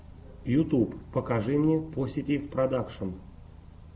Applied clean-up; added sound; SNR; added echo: none; none; none; none.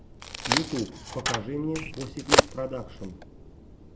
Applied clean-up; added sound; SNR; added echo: none; Crack + Coin (dropping); -5 dB; none.